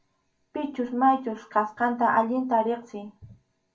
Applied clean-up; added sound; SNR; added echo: none; none; none; reverberation time 0.2 s.